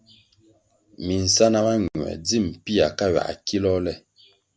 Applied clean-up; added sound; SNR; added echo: none; none; none; none.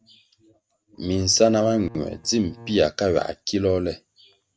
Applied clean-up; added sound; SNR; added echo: neural mask model RNNoise.